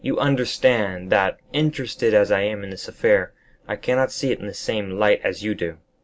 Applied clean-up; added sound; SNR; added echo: none; none; none; none.